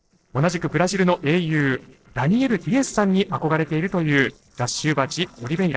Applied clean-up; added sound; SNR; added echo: neural separator model SepFormer DNS4.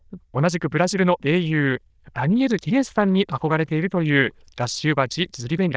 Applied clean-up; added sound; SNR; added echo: neural diffusion model UNIVERSE++.